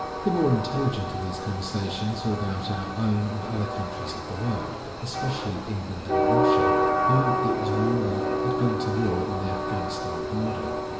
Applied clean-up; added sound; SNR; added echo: none; Train; -1 dB; reverberation time 1.3 s.